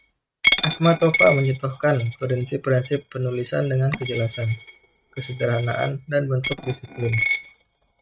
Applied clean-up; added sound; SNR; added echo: neural mask model RNNoise.